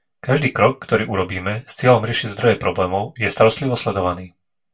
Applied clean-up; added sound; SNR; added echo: none; none; none; reverberation time 0.2 s.